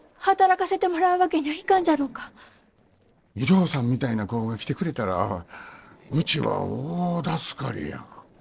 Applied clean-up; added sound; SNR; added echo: neural separator model SepFormer DNS4.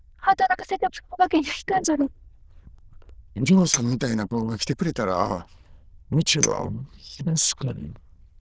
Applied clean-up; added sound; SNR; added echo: neural diffusion model UNIVERSE++.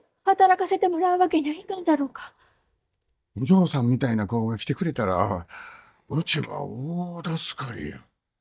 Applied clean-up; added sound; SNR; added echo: neural mask model DeepFilterNet 3.